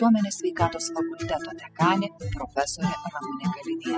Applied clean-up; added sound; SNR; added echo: classical method spectral subtraction.